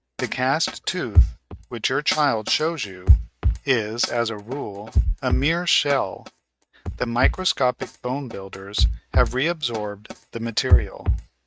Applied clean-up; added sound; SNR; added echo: neural mask model RNNoise.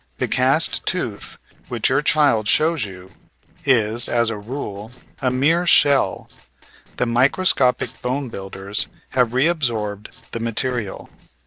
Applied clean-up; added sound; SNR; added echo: neural separator model SepFormer DNS4.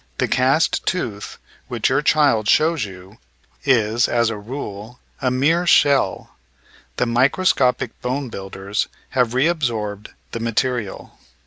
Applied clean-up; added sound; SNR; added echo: none; none; none; none.